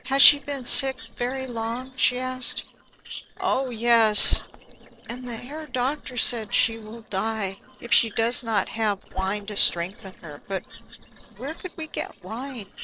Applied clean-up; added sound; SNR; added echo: neural separator model SepFormer DNS4.